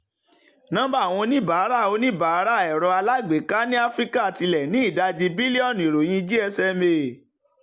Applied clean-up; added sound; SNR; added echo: none; none; none; none.